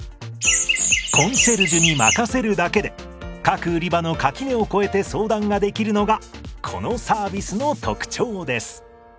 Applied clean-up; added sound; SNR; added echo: none; Chirp, tweet; -3 dB; none.